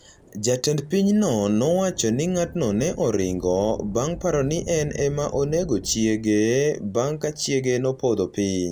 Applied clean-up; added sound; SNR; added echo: none; Thunder / Rain; 19 dB; none.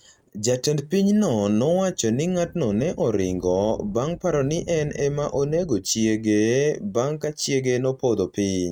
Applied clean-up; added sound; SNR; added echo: neural mask model RNNoise.